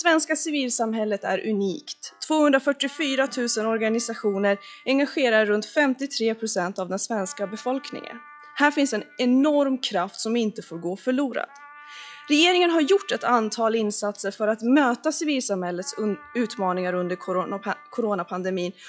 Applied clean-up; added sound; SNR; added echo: classical method log-MMSE.